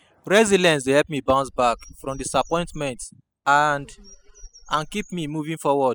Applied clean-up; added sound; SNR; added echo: classical method spectral subtraction.